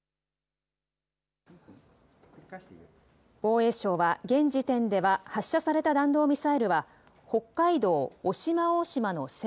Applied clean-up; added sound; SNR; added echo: none; none; none; none.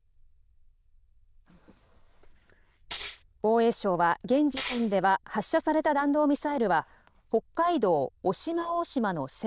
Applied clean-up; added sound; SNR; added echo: neural diffusion model UNIVERSE++.